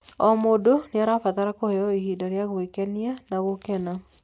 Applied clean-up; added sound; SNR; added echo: none; none; none; none.